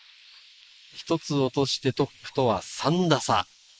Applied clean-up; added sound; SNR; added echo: neural mask model Resemble Enhance denoiser.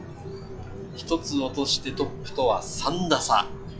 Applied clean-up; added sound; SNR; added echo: classical method log-MMSE.